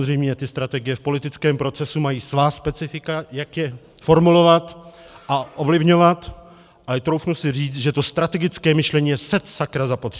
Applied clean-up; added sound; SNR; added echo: none; none; none; none.